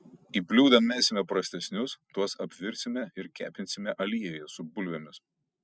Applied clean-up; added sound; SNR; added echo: none; none; none; none.